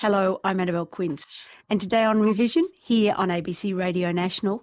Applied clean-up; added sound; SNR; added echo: neural mask model Resemble Enhance denoiser.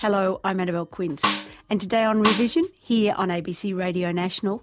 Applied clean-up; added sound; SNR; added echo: none; Snare drum; 4 dB; none.